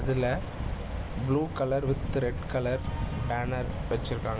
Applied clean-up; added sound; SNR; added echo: none; none; none; none.